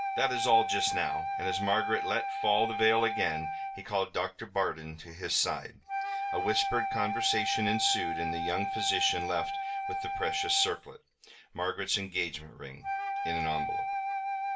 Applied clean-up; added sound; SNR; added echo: none; Wind instrument, woodwind instrument; 2 dB; reverberation time 0.2 s.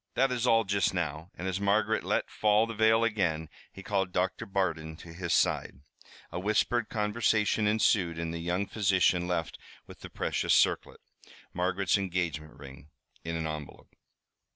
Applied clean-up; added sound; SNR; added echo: none; none; none; none.